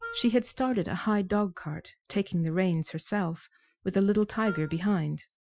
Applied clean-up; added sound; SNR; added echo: classical method Wiener filter.